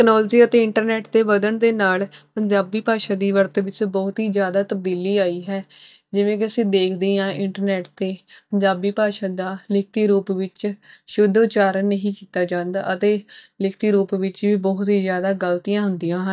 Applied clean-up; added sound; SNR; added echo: neural mask model DeepFilterNet 3.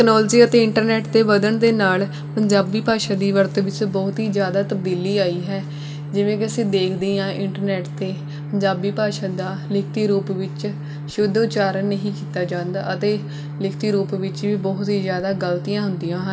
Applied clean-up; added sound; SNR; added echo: none; Organ; 10 dB; reverberation time 1.6 s.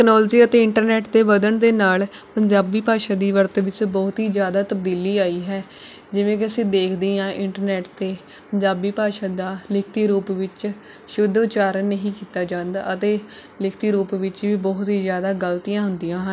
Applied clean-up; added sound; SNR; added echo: none; none; none; none.